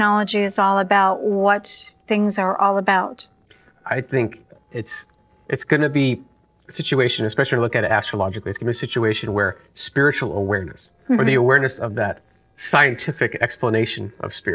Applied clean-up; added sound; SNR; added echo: neural separator model SepFormer DNS4.